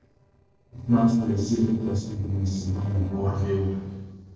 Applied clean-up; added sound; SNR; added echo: neural separator model SepFormer DNS4.